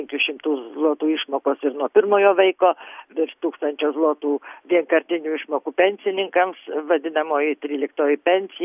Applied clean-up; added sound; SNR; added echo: none; none; none; none.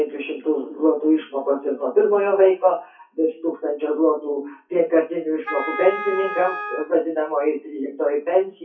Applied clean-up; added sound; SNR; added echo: classical method WPE with log-MMSE.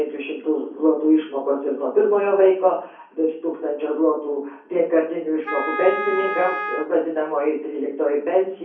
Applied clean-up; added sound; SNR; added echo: none; Wind instrument, woodwind instrument; 7 dB; reverberation time 0.6 s.